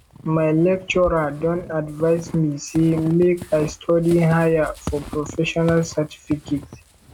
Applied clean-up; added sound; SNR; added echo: none; Squeak / Walk, footsteps; 16 dB; none.